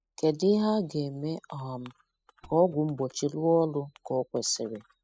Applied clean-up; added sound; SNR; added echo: classical method spectral subtraction.